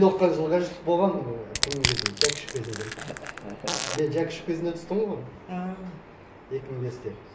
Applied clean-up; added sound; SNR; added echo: none; Crushing + Fart; 4 dB; none.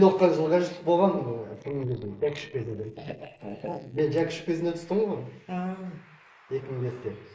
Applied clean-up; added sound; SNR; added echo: neural mask model Resemble Enhance denoiser.